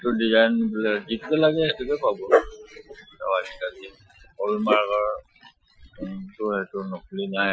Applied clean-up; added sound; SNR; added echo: classical method Wiener filter.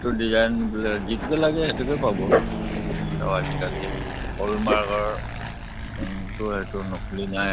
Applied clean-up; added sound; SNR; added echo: none; Dog + Fixed-wing aircraft, airplane; 2 dB; none.